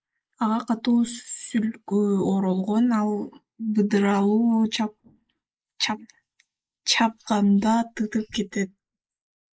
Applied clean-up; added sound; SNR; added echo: neural mask model Resemble Enhance denoiser.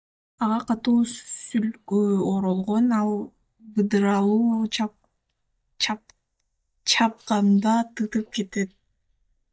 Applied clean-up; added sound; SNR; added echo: neural mask model DeepFilterNet 3.